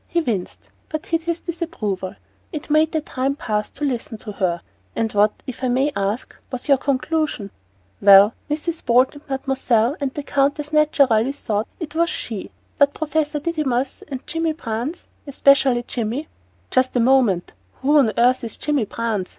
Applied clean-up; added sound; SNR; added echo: none; none; none; none.